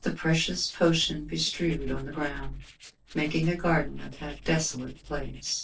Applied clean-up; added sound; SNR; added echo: neural separator model SepFormer DNS4.